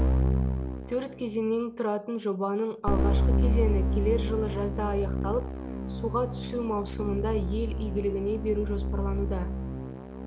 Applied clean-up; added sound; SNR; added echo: none; Keyboard (musical); -2 dB; none.